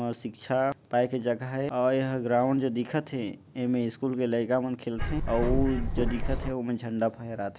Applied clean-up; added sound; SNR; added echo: none; Bird; -1 dB; none.